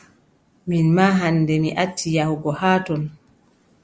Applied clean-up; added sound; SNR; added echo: none; none; none; none.